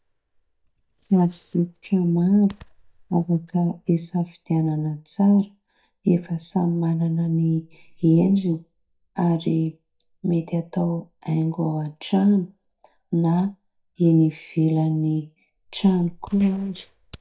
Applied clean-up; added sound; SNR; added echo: neural mask model DeepFilterNet 3.